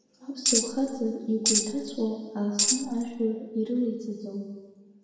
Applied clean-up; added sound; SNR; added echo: none; Tambourine; -3 dB; reverberation time 1.3 s.